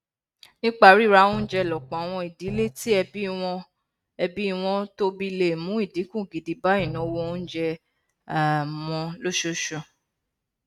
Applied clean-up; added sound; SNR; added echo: neural mask model RNNoise.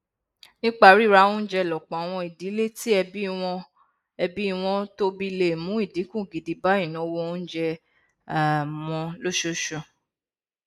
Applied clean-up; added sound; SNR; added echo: neural mask model Resemble Enhance denoiser.